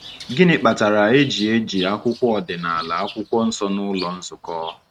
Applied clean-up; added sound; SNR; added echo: neural mask model RNNoise.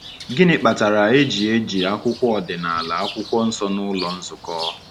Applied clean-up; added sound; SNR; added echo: none; Bird; 15 dB; none.